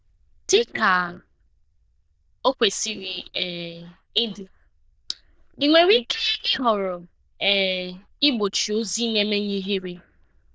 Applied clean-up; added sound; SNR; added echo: neural diffusion model UNIVERSE++.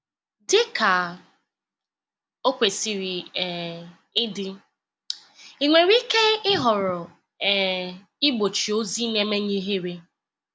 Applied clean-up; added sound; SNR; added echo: none; none; none; none.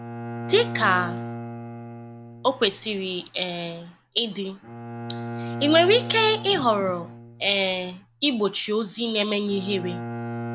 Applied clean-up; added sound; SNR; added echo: none; Bowed string instrument; 10 dB; none.